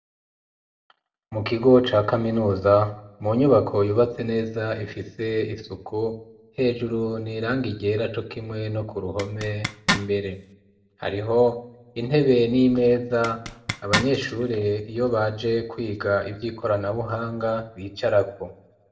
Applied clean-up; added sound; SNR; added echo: none; Zipper (clothing); 5 dB; reverberation time 0.4 s.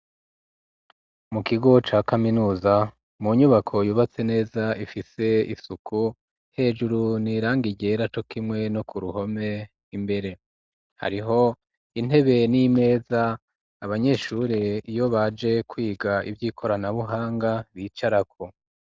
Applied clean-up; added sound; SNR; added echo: none; none; none; none.